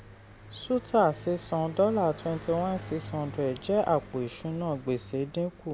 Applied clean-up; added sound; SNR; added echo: none; Car passing by; 16 dB; none.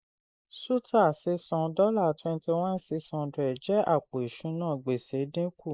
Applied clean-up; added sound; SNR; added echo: neural mask model Resemble Enhance denoiser.